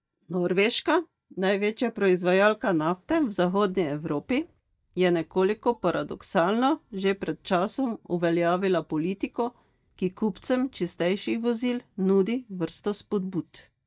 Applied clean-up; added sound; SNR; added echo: neural mask model DeepFilterNet 3.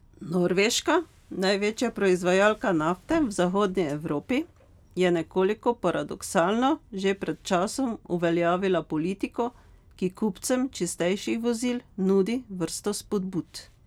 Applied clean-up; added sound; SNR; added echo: none; none; none; none.